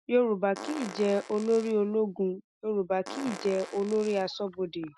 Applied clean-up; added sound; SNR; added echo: none; Fart; 15 dB; none.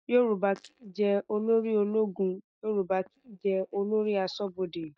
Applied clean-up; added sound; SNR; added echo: neural mask model DeepFilterNet 3.